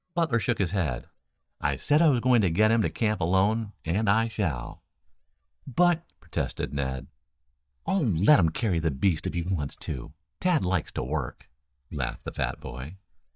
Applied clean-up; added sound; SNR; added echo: neural mask model DeepFilterNet 3.